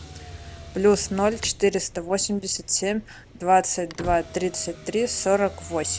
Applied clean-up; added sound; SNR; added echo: none; Motor vehicle (road); 16 dB; none.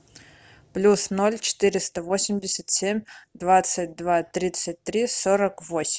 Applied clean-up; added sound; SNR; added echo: none; none; none; none.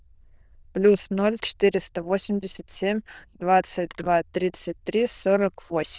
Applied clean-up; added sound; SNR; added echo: neural diffusion model UNIVERSE++.